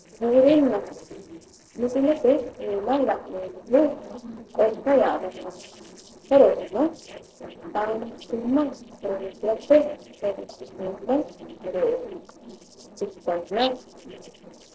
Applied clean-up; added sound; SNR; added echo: neural separator model SepFormer DNS4.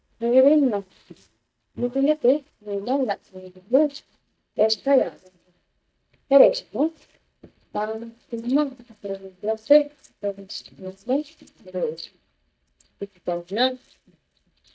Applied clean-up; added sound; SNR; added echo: neural mask model DeepFilterNet 3.